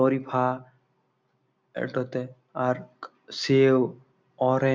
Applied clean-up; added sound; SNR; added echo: none; none; none; none.